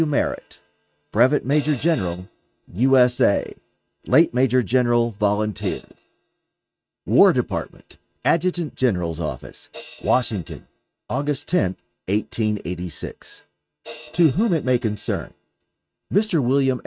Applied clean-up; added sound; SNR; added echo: neural mask model RNNoise.